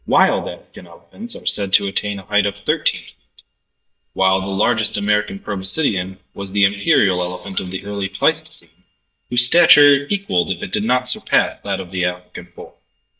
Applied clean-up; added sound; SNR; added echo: neural mask model DeepFilterNet 3.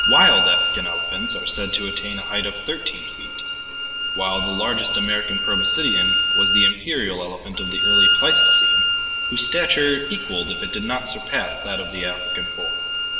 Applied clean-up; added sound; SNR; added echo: none; Bowed string instrument; -4 dB; reverberation time 3.0 s.